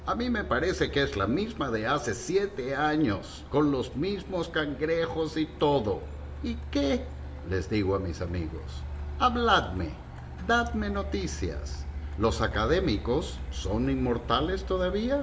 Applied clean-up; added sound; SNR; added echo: none; Truck; 9 dB; reverberation time 2.2 s.